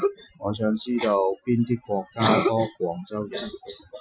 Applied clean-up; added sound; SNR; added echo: classical method Wiener filter.